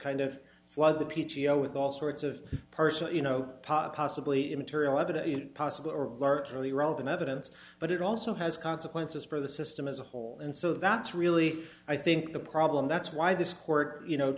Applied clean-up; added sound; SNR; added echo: none; none; none; none.